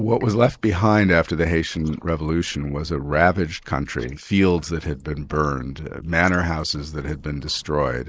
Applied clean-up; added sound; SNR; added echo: neural mask model Resemble Enhance denoiser.